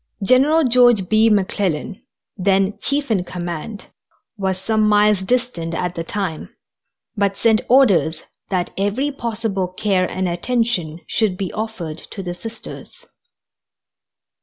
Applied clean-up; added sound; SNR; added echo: none; none; none; none.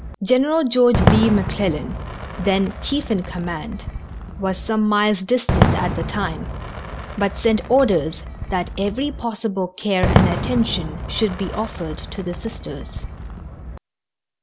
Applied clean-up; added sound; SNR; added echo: none; Fireworks; 3 dB; none.